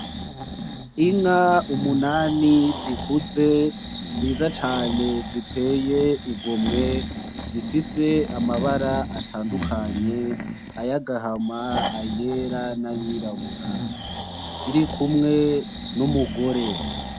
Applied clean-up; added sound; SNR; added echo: none; Breathing; 6 dB; none.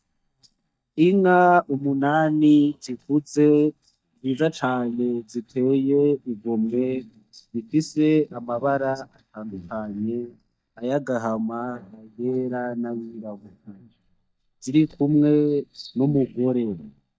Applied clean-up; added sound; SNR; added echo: neural mask model DeepFilterNet 3.